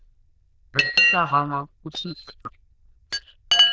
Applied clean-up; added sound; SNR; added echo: neural diffusion model UNIVERSE++.